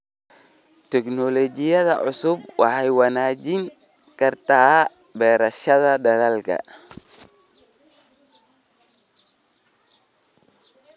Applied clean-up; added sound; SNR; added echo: none; none; none; none.